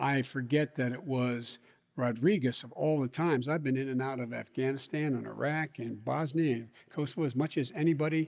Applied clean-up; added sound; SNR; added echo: none; none; none; none.